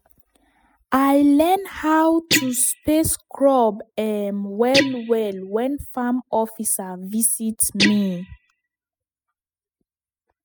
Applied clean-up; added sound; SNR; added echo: classical method spectral subtraction.